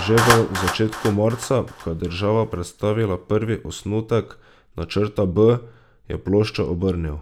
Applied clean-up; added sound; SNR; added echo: none; Clapping; 9 dB; none.